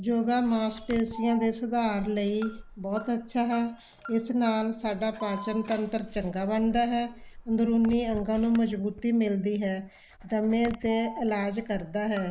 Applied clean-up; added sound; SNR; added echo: none; Alarm; 16 dB; none.